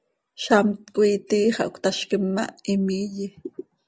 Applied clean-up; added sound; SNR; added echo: none; none; none; none.